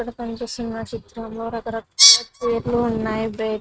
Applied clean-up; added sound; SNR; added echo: neural mask model RNNoise.